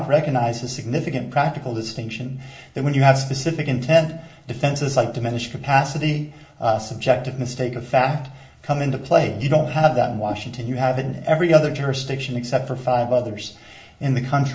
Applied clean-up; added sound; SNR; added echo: none; Whoosh, swoosh, swish; 19 dB; reverberation time 0.4 s.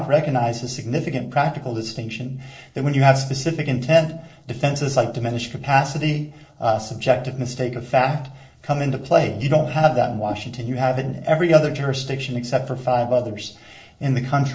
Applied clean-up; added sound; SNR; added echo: neural separator model SepFormer DNS4.